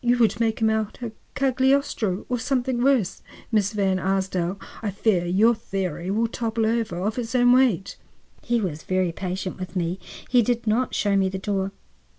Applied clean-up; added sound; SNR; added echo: none; none; none; none.